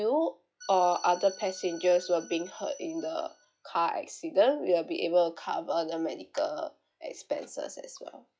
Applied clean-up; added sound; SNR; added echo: classical method log-MMSE.